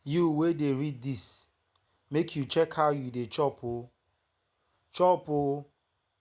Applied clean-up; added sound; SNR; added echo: none; none; none; none.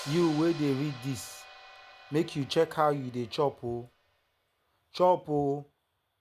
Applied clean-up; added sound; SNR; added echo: none; Hi-hat; 19 dB; none.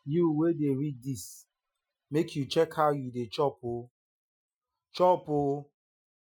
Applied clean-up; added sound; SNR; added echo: classical method Wiener filter.